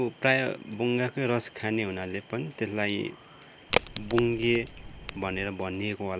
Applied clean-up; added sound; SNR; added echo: none; Crack; 3 dB; none.